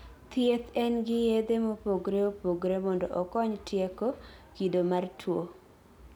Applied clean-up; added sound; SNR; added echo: none; none; none; none.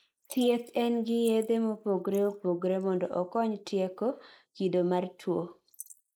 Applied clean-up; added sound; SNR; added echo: neural mask model Resemble Enhance denoiser.